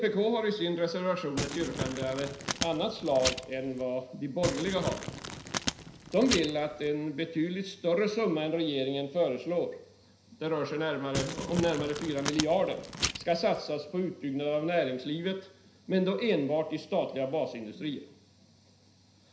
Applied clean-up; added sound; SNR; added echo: none; Crumpling, crinkling; 5 dB; reverberation time 0.5 s.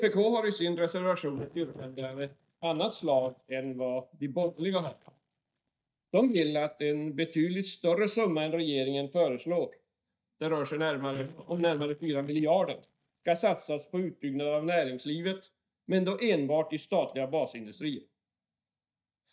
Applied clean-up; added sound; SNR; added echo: neural mask model DeepFilterNet 3.